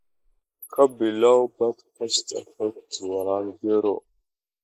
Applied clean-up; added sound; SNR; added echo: neural mask model Resemble Enhance denoiser.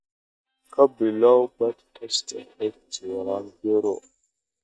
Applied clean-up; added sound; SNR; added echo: neural mask model DeepFilterNet 3.